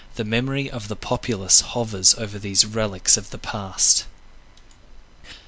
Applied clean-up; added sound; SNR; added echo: none; none; none; none.